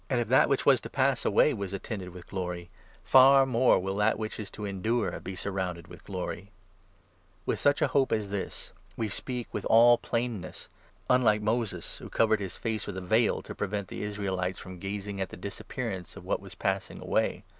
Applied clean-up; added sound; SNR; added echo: none; none; none; none.